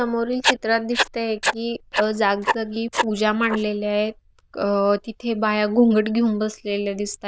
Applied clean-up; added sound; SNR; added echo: neural diffusion model UNIVERSE++.